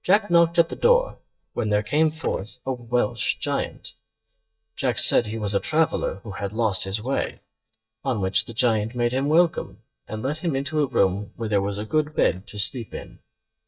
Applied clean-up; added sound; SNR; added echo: neural mask model DeepFilterNet 3.